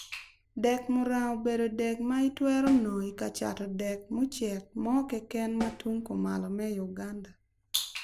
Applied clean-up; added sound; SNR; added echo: none; Snare drum; 15 dB; none.